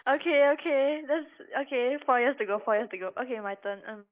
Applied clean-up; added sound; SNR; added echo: neural mask model Resemble Enhance denoiser.